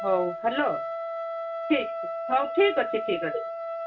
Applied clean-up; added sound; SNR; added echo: none; Trumpet; 4 dB; reverberation time 0.2 s.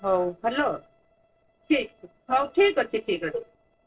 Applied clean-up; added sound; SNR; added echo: neural separator model SepFormer DNS4.